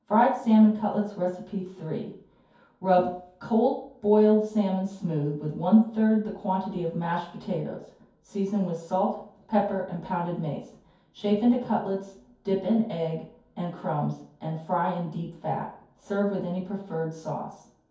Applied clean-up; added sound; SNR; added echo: none; none; none; reverberation time 0.6 s.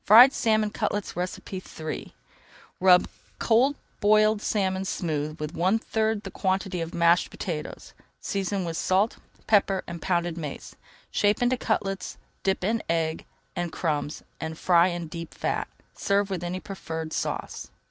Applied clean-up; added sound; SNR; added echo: none; none; none; none.